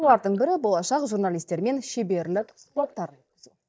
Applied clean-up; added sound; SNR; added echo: neural mask model DeepFilterNet 3.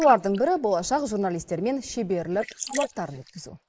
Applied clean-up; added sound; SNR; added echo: neural mask model Resemble Enhance denoiser.